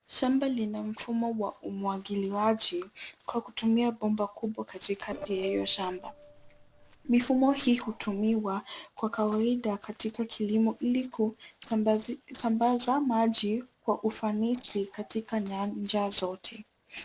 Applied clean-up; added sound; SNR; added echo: neural separator model SepFormer DNS4.